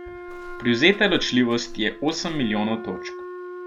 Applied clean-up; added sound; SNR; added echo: none; Wind instrument, woodwind instrument + Walk, footsteps; 12 dB; none.